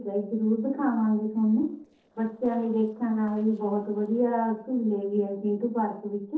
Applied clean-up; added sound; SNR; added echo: neural separator model SepFormer DNS4.